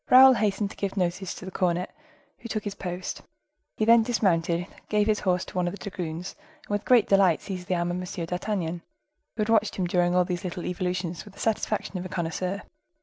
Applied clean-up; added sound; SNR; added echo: none; none; none; none.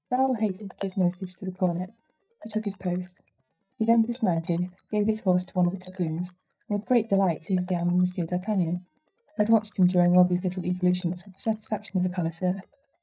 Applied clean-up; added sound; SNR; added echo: neural mask model DeepFilterNet 3.